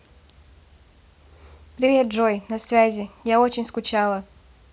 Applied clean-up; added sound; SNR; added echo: none; none; none; none.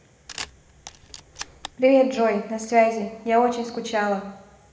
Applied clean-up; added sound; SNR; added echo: none; Camera; 16 dB; reverberation time 1.0 s.